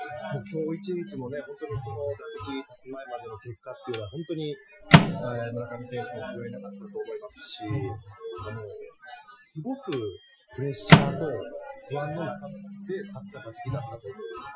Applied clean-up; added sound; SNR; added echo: classical method Wiener filter.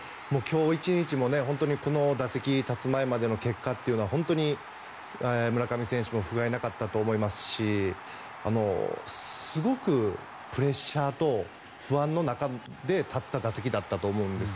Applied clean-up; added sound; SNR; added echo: none; none; none; none.